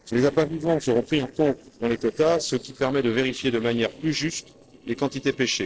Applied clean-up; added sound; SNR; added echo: neural separator model SepFormer DNS4.